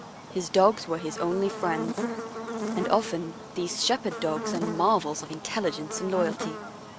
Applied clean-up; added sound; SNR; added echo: none; Buzz; 7 dB; none.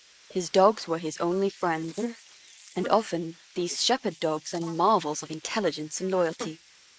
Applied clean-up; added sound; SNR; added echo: neural mask model Resemble Enhance denoiser.